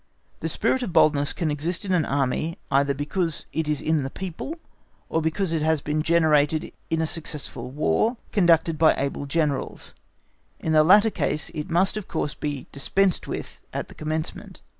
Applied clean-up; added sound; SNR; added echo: none; none; none; none.